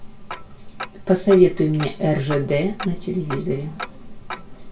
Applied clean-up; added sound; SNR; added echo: none; Tick-tock; 11 dB; reverberation time 0.2 s.